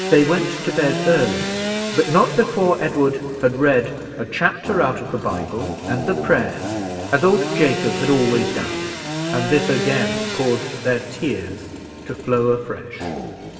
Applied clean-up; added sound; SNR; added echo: none; Sawing / Engine; 7 dB; reverberation time 2.6 s.